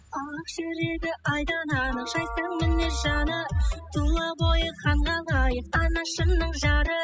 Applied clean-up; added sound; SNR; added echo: classical method spectral subtraction.